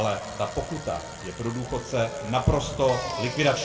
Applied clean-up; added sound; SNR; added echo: none; Bicycle; 12 dB; reverberation time 1.8 s.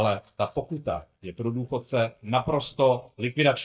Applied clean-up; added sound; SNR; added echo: neural mask model DeepFilterNet 3.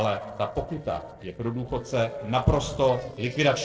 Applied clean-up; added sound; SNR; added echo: neural separator model SepFormer DNS4.